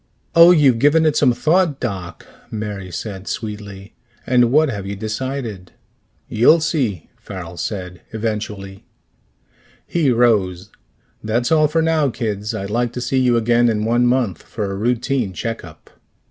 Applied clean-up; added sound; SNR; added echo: none; none; none; none.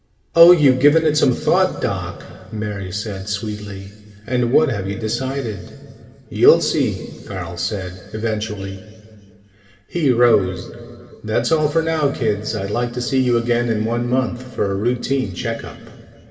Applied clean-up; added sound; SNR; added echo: none; none; none; reverberation time 2.3 s.